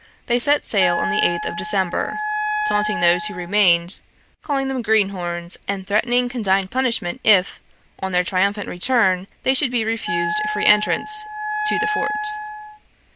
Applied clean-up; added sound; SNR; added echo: none; Wind instrument, woodwind instrument; 4 dB; none.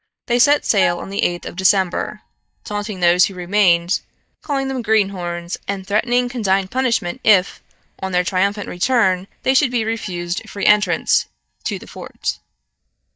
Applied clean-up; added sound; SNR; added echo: neural mask model DeepFilterNet 3.